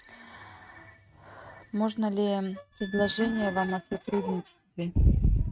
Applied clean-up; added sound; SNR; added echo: neural mask model RNNoise.